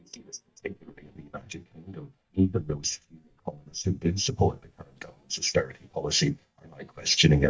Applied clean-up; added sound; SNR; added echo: neural mask model DeepFilterNet 3.